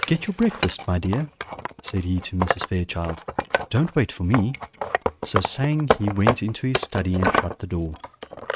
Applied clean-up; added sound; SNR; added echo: neural mask model RNNoise.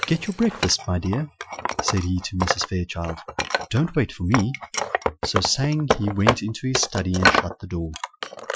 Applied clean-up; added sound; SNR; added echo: classical method Wiener filter.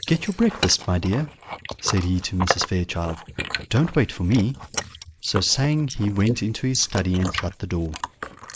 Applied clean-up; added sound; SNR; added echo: neural mask model Resemble Enhance denoiser.